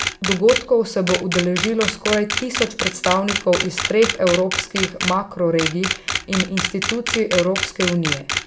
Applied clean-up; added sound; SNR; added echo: none; Camera; 4 dB; reverberation time 0.4 s.